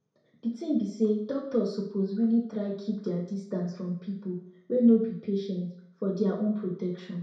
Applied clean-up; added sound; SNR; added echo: none; none; none; reverberation time 0.6 s.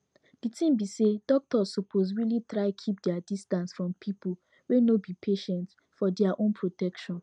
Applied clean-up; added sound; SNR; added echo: none; none; none; none.